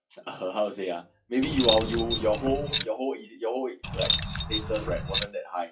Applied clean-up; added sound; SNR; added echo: classical method WPE with log-MMSE.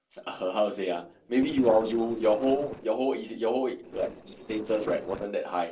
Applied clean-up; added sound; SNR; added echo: neural separator model SepFormer DNS4.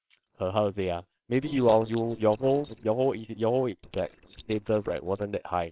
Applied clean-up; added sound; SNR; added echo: neural separator model SepFormer WHAMR!.